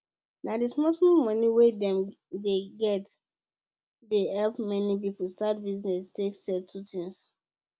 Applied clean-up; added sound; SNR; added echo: none; none; none; none.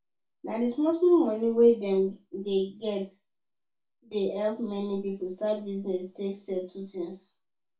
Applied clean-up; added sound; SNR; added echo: none; none; none; reverberation time 0.2 s.